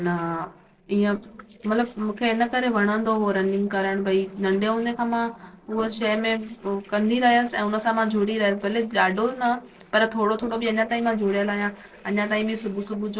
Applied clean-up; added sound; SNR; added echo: neural separator model SepFormer DNS4.